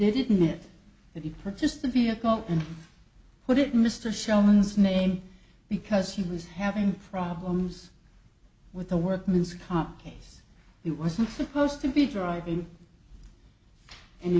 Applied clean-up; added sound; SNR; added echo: none; none; none; none.